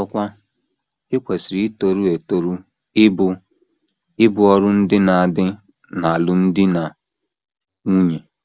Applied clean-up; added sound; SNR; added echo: none; none; none; none.